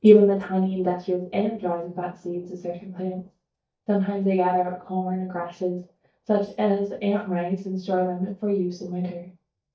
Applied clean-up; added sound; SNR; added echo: neural mask model DeepFilterNet 3.